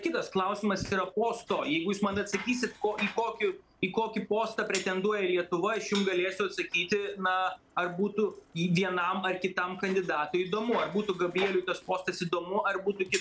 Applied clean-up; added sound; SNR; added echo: none; Bicycle; 17 dB; none.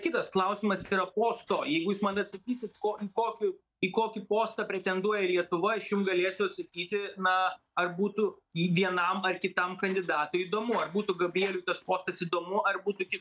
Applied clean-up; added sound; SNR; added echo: neural mask model DeepFilterNet 3.